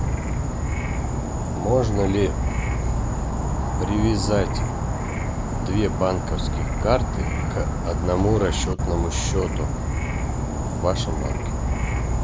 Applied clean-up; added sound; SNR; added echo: none; Insect / Frog; -3 dB; none.